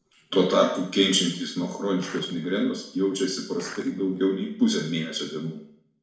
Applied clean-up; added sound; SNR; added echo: neural separator model SepFormer DNS4.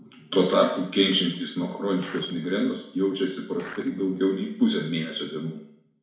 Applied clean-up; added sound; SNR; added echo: none; Skateboard; 17 dB; reverberation time 0.6 s.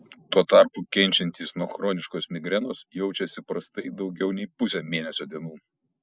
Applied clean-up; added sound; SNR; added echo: none; none; none; none.